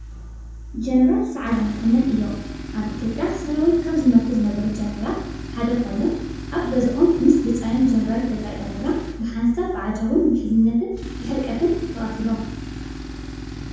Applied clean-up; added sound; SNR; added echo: none; Tools; 11 dB; reverberation time 0.9 s.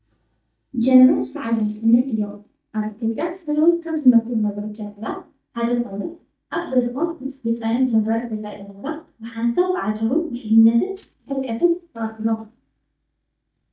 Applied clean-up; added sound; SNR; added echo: neural mask model DeepFilterNet 3.